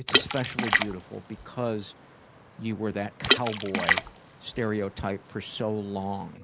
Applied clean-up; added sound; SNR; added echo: none; Water / Splash, splatter; -1 dB; none.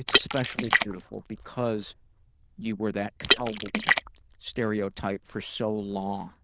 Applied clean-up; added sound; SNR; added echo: neural diffusion model UNIVERSE++.